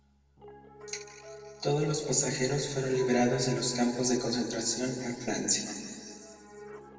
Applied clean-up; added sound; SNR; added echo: none; Piano; 19 dB; reverberation time 2.1 s.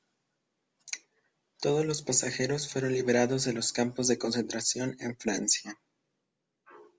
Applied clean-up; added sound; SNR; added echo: none; none; none; none.